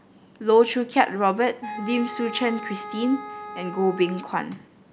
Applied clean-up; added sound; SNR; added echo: none; Wind instrument, woodwind instrument; 12 dB; none.